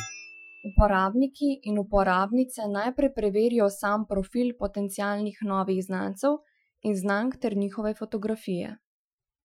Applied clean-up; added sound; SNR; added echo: classical method Wiener filter.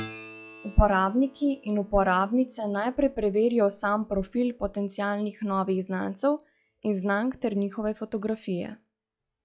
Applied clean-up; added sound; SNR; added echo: classical method log-MMSE.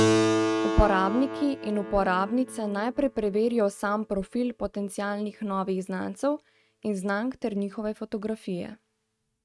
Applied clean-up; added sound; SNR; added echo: neural mask model RNNoise.